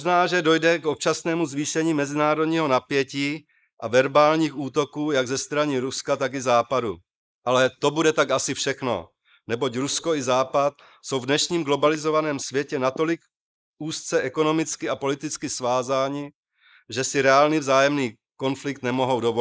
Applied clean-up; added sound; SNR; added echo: neural mask model Resemble Enhance denoiser.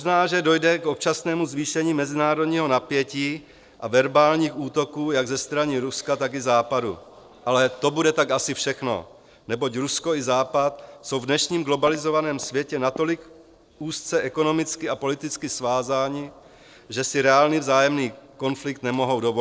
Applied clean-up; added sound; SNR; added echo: neural separator model SepFormer DNS4.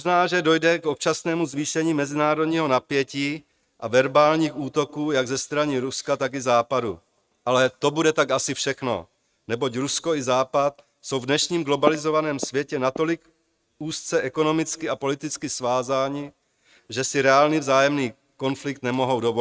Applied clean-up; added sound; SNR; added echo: neural mask model RNNoise.